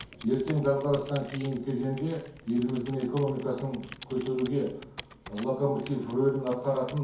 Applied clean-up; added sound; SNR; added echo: none; Computer keyboard; 19 dB; reverberation time 0.6 s.